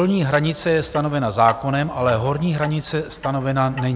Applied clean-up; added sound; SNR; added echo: none; Clock; 18 dB; none.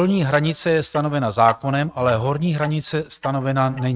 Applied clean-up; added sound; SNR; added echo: neural mask model RNNoise.